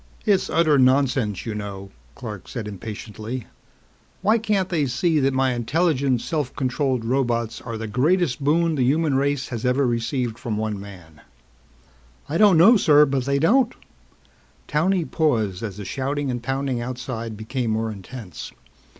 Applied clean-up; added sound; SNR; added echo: none; none; none; none.